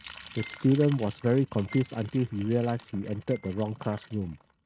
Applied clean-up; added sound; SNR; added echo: neural mask model RNNoise.